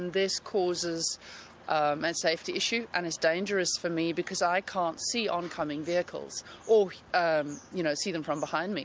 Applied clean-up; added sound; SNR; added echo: none; none; none; none.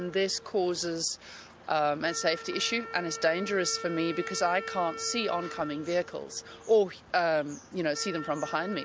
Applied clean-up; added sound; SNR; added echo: none; Wind instrument, woodwind instrument; 13 dB; none.